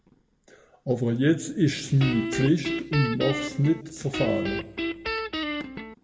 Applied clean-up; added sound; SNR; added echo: none; Guitar; 5 dB; reverberation time 1.0 s.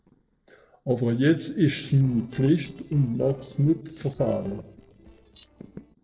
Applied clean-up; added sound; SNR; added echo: neural separator model SepFormer DNS4.